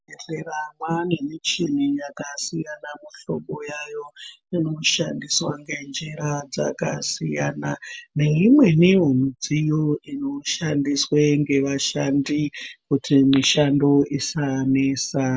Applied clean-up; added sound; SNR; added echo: none; none; none; none.